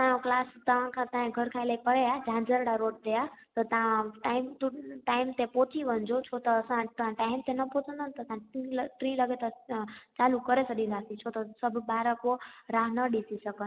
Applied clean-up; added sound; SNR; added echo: none; none; none; none.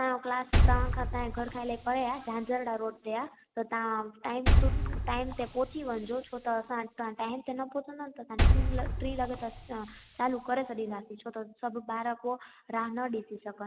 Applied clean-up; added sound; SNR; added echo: none; Liquid; -4 dB; none.